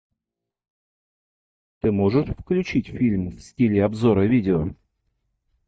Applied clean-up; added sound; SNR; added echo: neural mask model DeepFilterNet 3.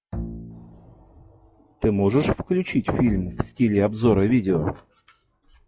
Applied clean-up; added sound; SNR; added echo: classical method log-MMSE.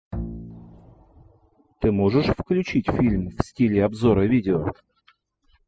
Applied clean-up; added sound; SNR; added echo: classical method spectral subtraction.